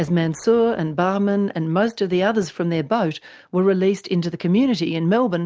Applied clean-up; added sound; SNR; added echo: none; none; none; none.